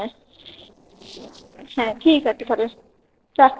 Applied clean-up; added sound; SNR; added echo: neural separator model SepFormer DNS4.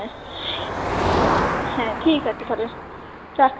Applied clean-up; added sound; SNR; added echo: none; Motor vehicle (road); 0 dB; none.